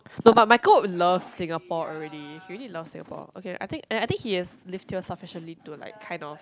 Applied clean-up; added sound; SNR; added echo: none; none; none; none.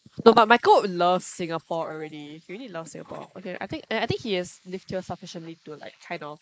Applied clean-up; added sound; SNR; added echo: neural mask model Resemble Enhance denoiser.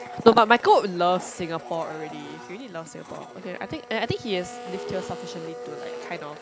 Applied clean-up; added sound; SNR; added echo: none; Domestic sounds, home sounds; 14 dB; none.